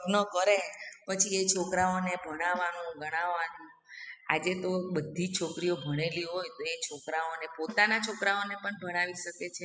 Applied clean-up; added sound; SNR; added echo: classical method spectral subtraction.